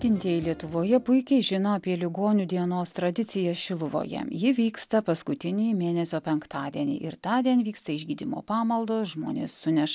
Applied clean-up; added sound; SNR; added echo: none; none; none; none.